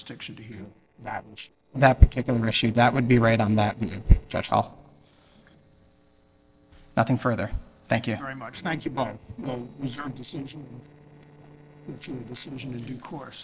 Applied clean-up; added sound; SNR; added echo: neural separator model SepFormer DNS4.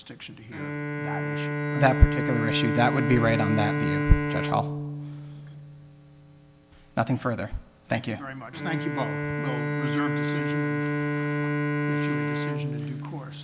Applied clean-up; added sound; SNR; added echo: none; Bowed string instrument; 1 dB; none.